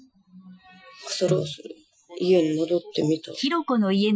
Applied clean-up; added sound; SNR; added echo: classical method Wiener filter.